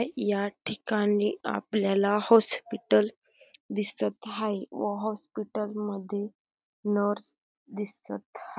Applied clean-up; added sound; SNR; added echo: none; none; none; none.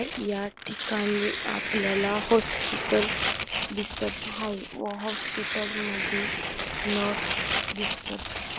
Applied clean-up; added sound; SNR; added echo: none; Tearing; 1 dB; none.